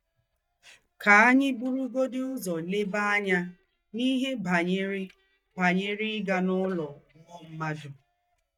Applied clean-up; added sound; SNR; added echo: neural mask model DeepFilterNet 3.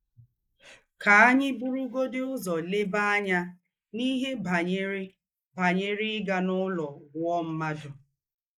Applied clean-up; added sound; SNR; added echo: neural mask model Resemble Enhance denoiser.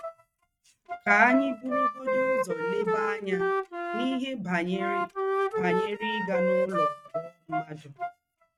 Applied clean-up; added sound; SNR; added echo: neural mask model RNNoise.